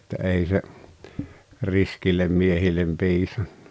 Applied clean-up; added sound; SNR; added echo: none; none; none; none.